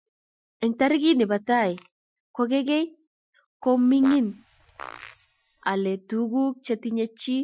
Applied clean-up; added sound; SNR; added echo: classical method Wiener filter.